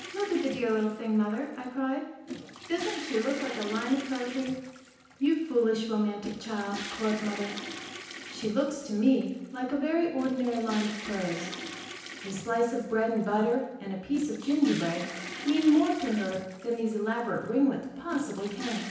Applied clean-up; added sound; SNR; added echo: none; Toilet flush / Water; 13 dB; reverberation time 0.9 s.